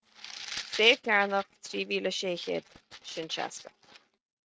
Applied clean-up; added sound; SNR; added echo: neural mask model RNNoise.